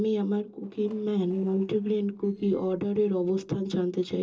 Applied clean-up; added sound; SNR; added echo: neural separator model SepFormer DNS4.